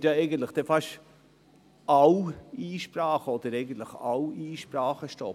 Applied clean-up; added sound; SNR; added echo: none; none; none; none.